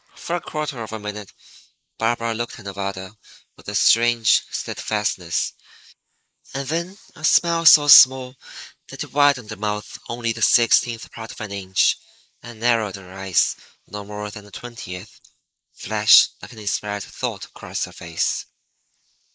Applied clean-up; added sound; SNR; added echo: neural mask model Resemble Enhance denoiser.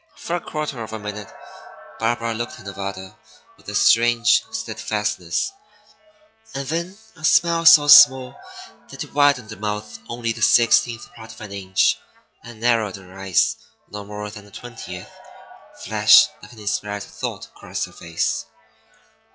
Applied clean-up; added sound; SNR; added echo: classical method log-MMSE.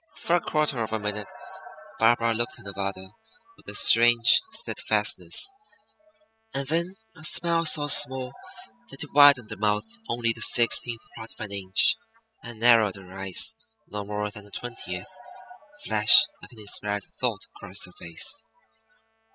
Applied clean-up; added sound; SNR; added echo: classical method spectral subtraction.